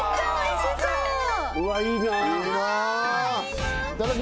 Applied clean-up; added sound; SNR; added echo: none; Keyboard (musical); 13 dB; none.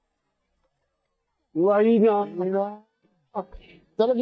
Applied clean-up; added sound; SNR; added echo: neural mask model DeepFilterNet 3.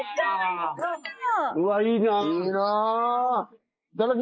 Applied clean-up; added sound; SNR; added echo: neural mask model Resemble Enhance denoiser.